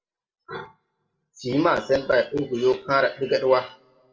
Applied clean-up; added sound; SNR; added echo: none; none; none; reverberation time 0.3 s.